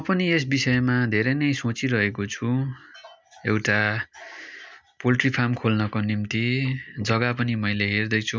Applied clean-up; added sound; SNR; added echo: none; none; none; none.